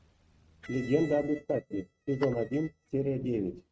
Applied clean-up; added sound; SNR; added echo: neural mask model RNNoise.